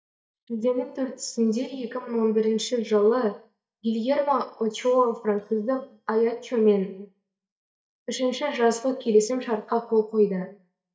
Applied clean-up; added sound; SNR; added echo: neural mask model DeepFilterNet 3.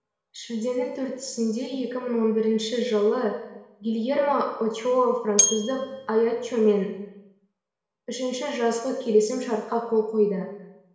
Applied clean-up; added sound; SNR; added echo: none; Bell; 1 dB; reverberation time 1.0 s.